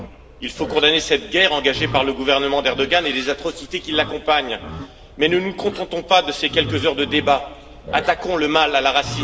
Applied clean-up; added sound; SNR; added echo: none; Livestock, farm animals, working animals; 14 dB; reverberation time 1.3 s.